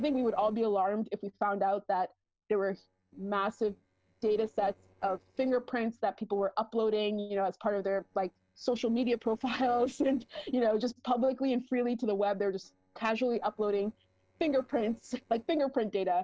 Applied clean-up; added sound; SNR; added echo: neural separator model SepFormer DNS4.